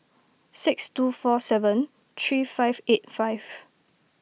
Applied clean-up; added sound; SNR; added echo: none; none; none; none.